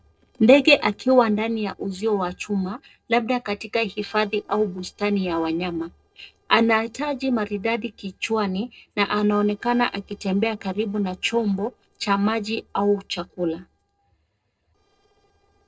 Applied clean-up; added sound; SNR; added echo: neural separator model SepFormer DNS4.